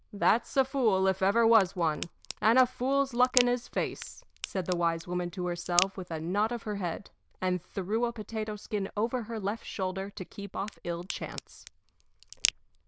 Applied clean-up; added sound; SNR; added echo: neural diffusion model UNIVERSE++.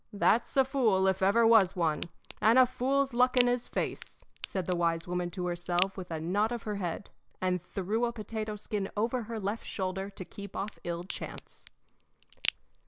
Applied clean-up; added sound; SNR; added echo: none; Crack; 7 dB; none.